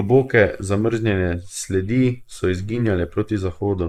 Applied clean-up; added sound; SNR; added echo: neural mask model Resemble Enhance denoiser.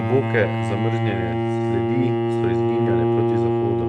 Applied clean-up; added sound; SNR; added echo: neural mask model RNNoise.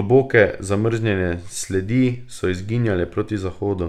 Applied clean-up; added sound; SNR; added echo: none; none; none; none.